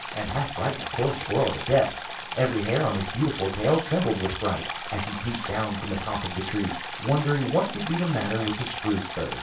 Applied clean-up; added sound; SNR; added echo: none; Stream; 7 dB; reverberation time 0.2 s.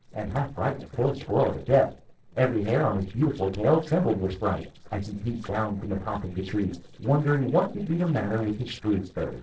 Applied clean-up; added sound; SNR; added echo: neural separator model SepFormer DNS4.